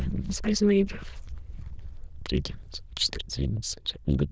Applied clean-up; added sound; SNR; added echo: neural diffusion model UNIVERSE++.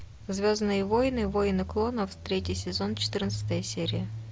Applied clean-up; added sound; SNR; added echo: none; none; none; none.